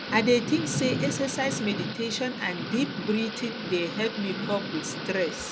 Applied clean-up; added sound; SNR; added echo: none; Thunder / Rain; 5 dB; none.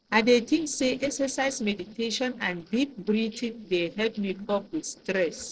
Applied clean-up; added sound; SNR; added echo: neural separator model SepFormer DNS4.